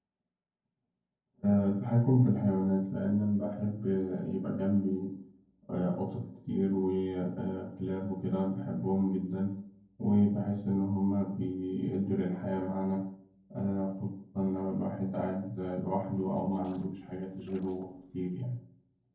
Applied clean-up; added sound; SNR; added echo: neural separator model SepFormer DNS4.